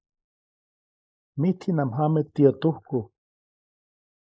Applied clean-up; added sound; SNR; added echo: neural mask model Resemble Enhance denoiser.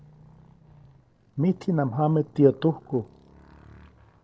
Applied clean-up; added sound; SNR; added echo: neural separator model SepFormer DNS4.